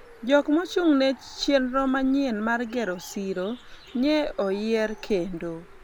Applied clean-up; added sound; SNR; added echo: none; Bird; 19 dB; none.